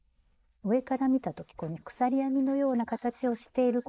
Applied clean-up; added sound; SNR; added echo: neural mask model Resemble Enhance denoiser.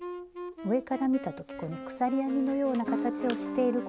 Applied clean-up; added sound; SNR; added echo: none; Wind instrument, woodwind instrument; 11 dB; none.